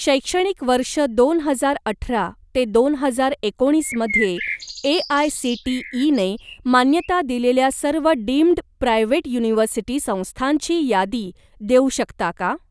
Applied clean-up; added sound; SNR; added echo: none; Bird; 11 dB; none.